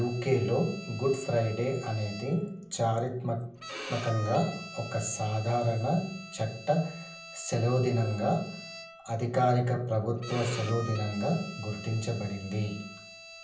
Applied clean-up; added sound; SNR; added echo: none; Bowed string instrument; 15 dB; reverberation time 0.6 s.